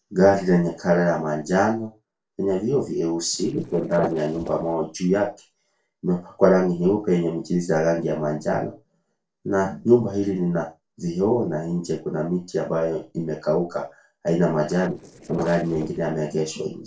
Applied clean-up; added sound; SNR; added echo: neural separator model SepFormer DNS4.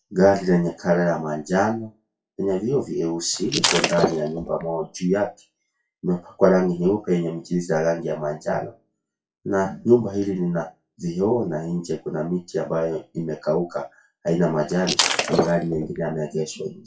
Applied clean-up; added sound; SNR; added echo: classical method WPE with log-MMSE.